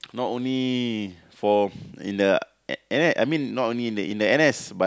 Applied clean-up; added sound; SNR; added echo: none; none; none; none.